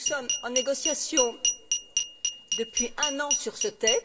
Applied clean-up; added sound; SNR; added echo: none; Glass; -2 dB; reverberation time 0.3 s.